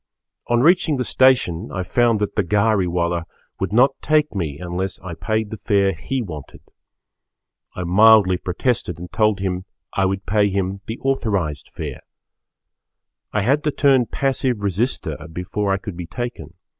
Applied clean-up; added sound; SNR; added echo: none; none; none; none.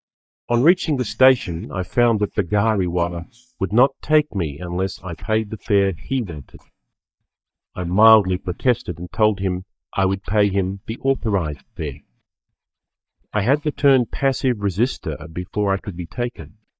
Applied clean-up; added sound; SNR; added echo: neural mask model DeepFilterNet 3.